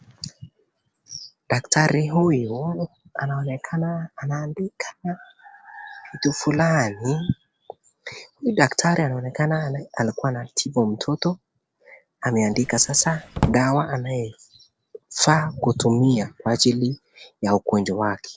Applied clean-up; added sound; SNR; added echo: neural separator model SepFormer DNS4.